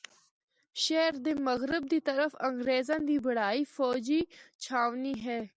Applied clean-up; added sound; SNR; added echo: none; none; none; none.